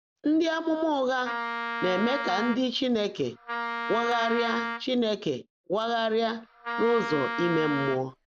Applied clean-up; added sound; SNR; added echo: none; Wind instrument, woodwind instrument; 5 dB; none.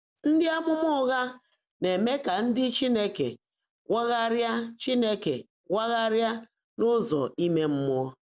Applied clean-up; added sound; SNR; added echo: none; none; none; none.